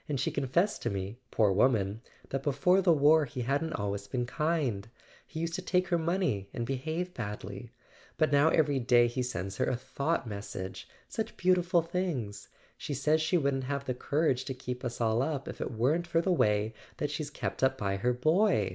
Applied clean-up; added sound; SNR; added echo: none; none; none; none.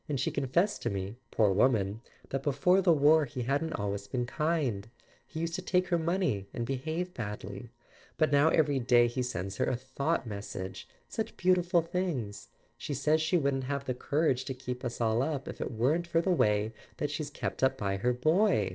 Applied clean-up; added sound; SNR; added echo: neural separator model SepFormer DNS4.